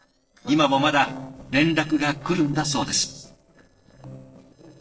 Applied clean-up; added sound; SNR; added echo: neural separator model SepFormer DNS4.